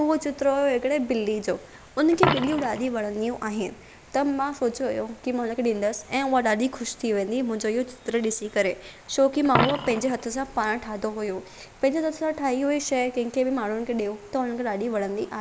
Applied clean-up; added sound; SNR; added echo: none; Coin (dropping); 10 dB; none.